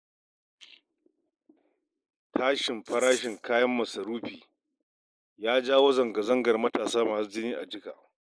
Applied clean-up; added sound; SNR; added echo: neural mask model Resemble Enhance denoiser.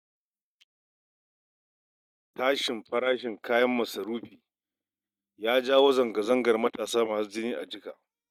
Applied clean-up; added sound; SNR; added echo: neural mask model DeepFilterNet 3.